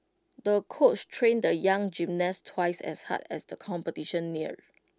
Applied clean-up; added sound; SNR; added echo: none; none; none; none.